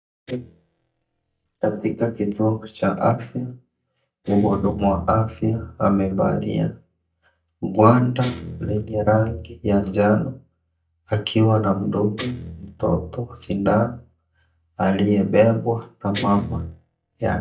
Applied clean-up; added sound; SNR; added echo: neural mask model DeepFilterNet 3.